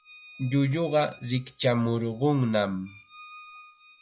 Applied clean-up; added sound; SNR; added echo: classical method log-MMSE.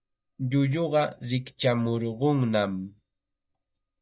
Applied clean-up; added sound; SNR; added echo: neural mask model DeepFilterNet 3.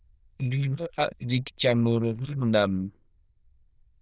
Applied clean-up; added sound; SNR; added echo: neural diffusion model UNIVERSE++.